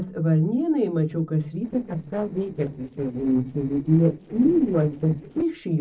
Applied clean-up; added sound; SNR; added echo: neural separator model SepFormer DNS4.